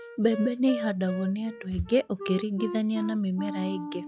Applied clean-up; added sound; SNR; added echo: classical method log-MMSE.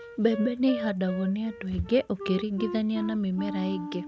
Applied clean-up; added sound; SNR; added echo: none; Wind instrument, woodwind instrument; 10 dB; none.